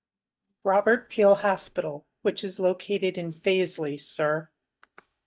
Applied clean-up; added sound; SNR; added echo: neural mask model DeepFilterNet 3.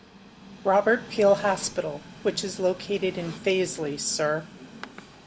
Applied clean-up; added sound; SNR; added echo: none; Train; 17 dB; none.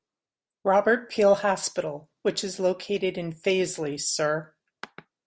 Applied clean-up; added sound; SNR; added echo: none; none; none; none.